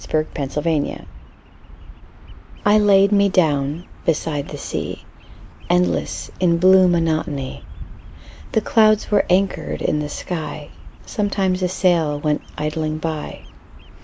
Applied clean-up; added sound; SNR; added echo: none; Bird vocalization, bird call, bird song; 16 dB; none.